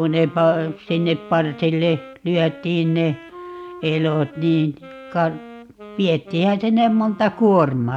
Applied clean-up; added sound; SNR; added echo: none; Wind instrument, woodwind instrument; 19 dB; none.